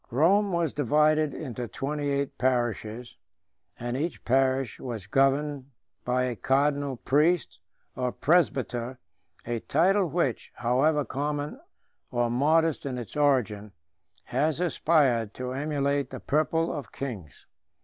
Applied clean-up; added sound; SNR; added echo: none; none; none; none.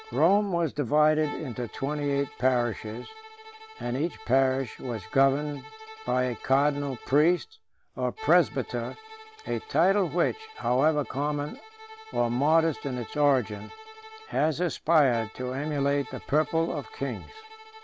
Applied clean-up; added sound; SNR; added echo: none; Bowed string instrument; 18 dB; none.